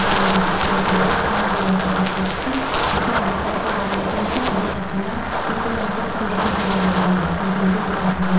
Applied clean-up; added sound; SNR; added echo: none; Wind; -1 dB; reverberation time 1.0 s.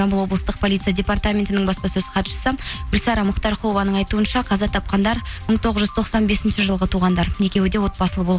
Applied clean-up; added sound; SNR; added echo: none; none; none; none.